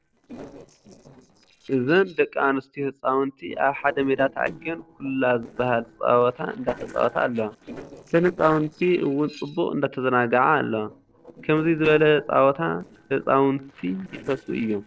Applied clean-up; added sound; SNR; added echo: neural separator model SepFormer DNS4.